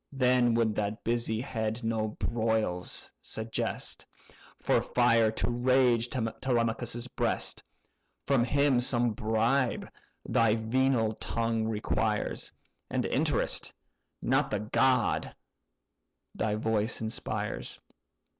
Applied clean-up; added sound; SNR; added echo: none; none; none; none.